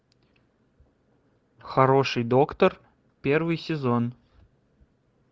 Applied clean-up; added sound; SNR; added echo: none; none; none; none.